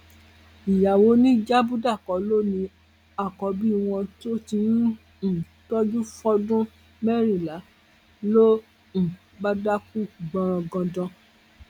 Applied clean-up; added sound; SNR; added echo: none; none; none; none.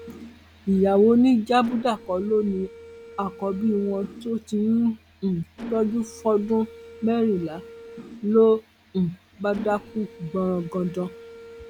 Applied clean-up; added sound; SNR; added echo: none; Mechanisms; 19 dB; none.